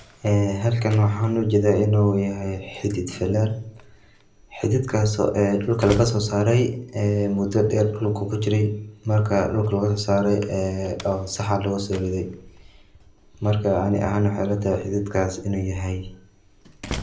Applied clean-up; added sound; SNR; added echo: none; Slam; 20 dB; reverberation time 0.5 s.